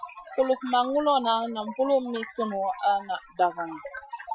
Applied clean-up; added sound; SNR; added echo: classical method Wiener filter.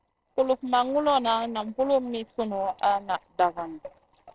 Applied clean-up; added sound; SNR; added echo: neural separator model SepFormer DNS4.